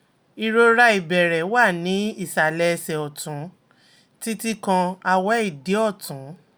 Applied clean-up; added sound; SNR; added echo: none; none; none; none.